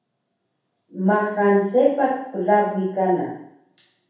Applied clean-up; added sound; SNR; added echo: none; none; none; reverberation time 0.7 s.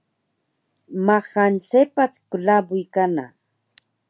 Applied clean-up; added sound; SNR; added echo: none; none; none; none.